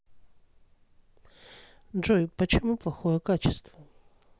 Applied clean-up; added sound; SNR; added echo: none; none; none; none.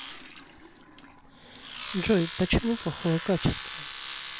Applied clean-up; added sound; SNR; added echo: none; Domestic sounds, home sounds; 11 dB; none.